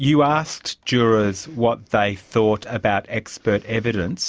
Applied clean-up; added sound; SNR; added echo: none; none; none; none.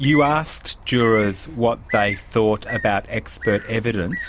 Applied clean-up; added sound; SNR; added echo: none; Bird; 11 dB; none.